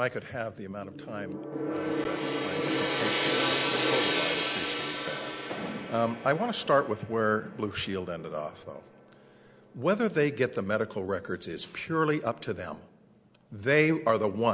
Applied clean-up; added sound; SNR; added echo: none; Gong; 4 dB; none.